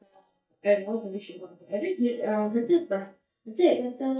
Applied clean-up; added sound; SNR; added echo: neural mask model DeepFilterNet 3.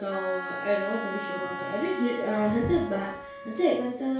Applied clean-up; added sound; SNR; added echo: none; Wind instrument, woodwind instrument; 9 dB; reverberation time 0.4 s.